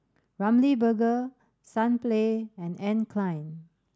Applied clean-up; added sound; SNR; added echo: none; none; none; none.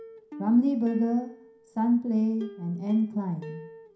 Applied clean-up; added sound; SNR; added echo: none; Plucked string instrument; 18 dB; reverberation time 0.5 s.